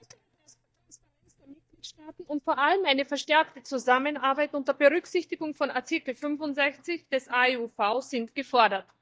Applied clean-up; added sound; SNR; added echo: neural mask model DeepFilterNet 3.